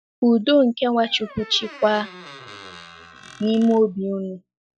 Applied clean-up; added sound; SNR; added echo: classical method log-MMSE.